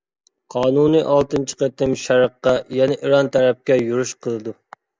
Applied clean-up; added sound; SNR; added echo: none; none; none; none.